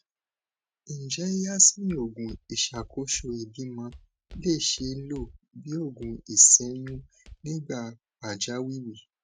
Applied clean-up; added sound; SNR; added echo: neural mask model RNNoise.